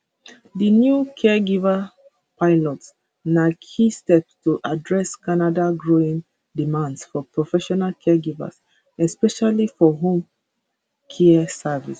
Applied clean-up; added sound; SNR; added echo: none; none; none; none.